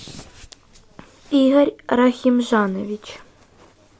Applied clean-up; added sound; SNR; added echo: none; none; none; none.